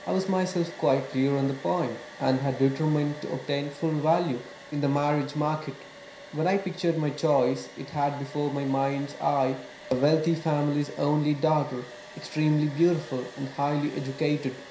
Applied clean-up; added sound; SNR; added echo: none; Domestic sounds, home sounds; 18 dB; reverberation time 0.5 s.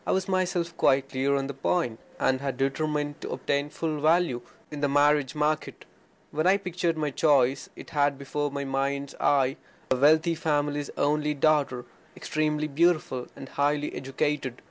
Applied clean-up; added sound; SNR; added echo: none; none; none; none.